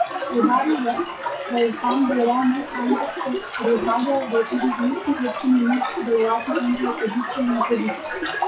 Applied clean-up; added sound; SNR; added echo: classical method WPE with log-MMSE.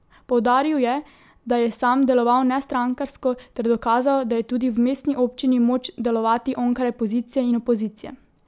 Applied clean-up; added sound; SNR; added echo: none; none; none; none.